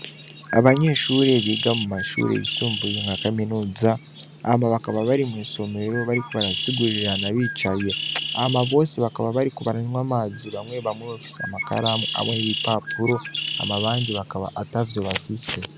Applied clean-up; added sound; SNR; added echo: none; Bird; 7 dB; none.